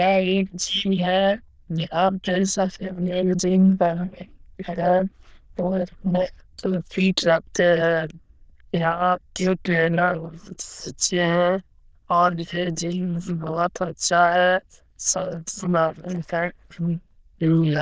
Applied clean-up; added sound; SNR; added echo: neural diffusion model UNIVERSE++.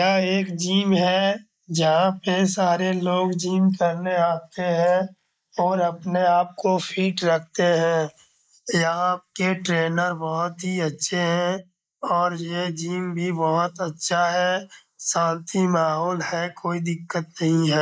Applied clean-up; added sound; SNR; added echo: neural mask model Resemble Enhance denoiser.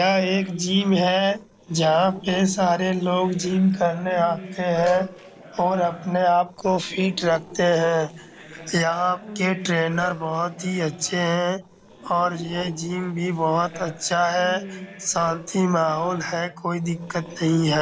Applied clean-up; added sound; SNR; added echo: neural separator model SepFormer DNS4.